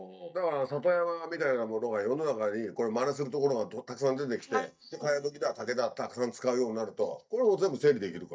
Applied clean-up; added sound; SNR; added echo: neural mask model DeepFilterNet 3.